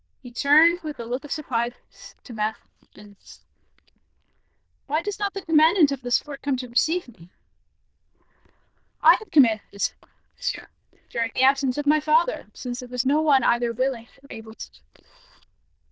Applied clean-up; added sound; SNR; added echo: neural diffusion model UNIVERSE++.